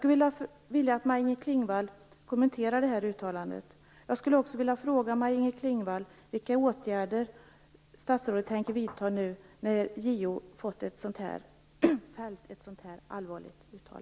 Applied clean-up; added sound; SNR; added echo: none; Knock / Wood; 18 dB; none.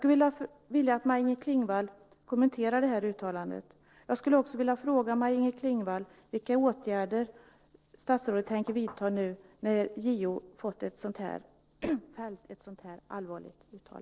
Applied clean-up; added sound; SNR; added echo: neural separator model SepFormer DNS4.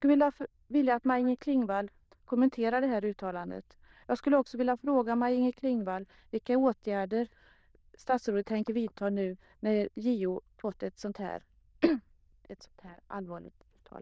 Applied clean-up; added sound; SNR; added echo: neural diffusion model UNIVERSE++.